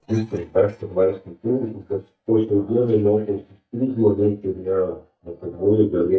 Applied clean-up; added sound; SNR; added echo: neural mask model DeepFilterNet 3.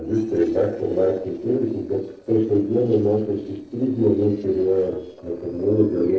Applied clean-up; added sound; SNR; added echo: neural separator model SepFormer DNS4.